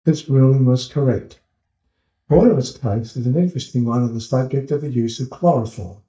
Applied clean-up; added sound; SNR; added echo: neural mask model DeepFilterNet 3.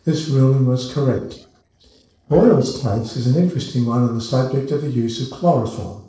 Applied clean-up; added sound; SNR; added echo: neural separator model SepFormer DNS4.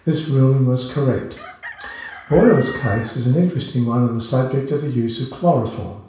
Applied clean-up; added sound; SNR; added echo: none; Chicken, rooster; 17 dB; reverberation time 0.7 s.